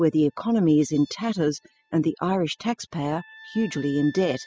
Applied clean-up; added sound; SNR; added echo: classical method spectral subtraction.